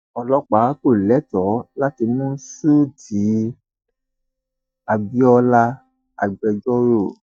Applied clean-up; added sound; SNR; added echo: neural mask model DeepFilterNet 3.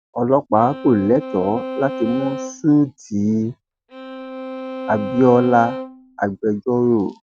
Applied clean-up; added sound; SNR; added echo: neural mask model RNNoise.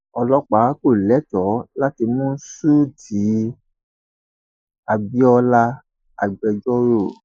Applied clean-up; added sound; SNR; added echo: neural mask model Resemble Enhance denoiser.